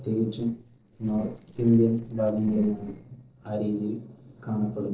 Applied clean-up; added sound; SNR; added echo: neural separator model SepFormer DNS4.